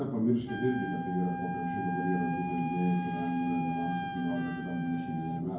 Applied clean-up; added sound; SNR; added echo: none; Wind instrument, woodwind instrument; 6 dB; reverberation time 0.9 s.